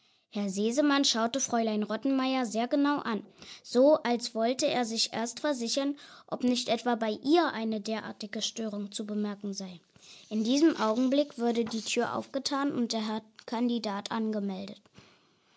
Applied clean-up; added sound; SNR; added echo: none; none; none; none.